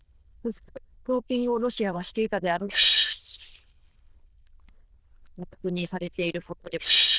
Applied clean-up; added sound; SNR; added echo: neural diffusion model UNIVERSE++.